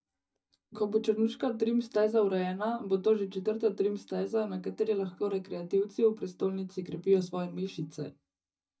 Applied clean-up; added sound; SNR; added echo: neural mask model DeepFilterNet 3.